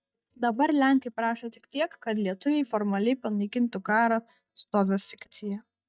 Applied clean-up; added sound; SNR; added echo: neural mask model DeepFilterNet 3.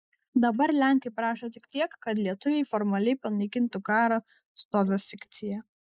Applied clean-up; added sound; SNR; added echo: neural mask model Resemble Enhance denoiser.